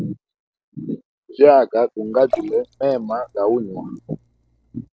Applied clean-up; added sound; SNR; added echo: neural separator model SepFormer DNS4.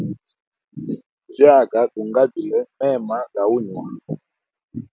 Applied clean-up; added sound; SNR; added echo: none; none; none; none.